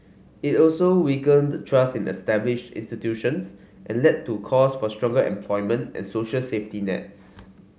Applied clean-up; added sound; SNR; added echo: none; none; none; none.